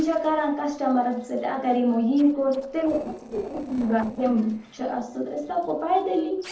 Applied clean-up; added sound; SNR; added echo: neural separator model SepFormer DNS4.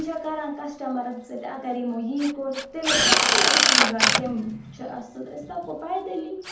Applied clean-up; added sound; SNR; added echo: none; Drill; -4 dB; reverberation time 0.6 s.